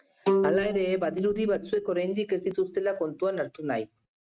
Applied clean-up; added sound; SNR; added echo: neural mask model RNNoise.